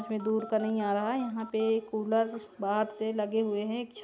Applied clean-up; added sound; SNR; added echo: none; Telephone; 19 dB; none.